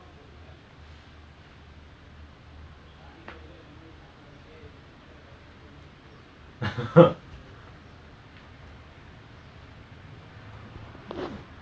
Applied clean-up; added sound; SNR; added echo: none; none; none; none.